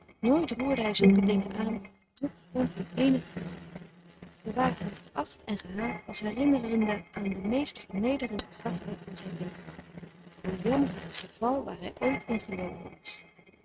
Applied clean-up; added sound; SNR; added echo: neural mask model RNNoise.